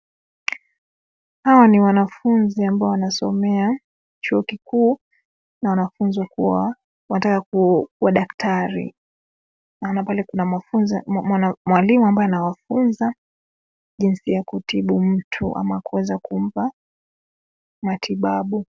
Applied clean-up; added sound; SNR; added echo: none; none; none; none.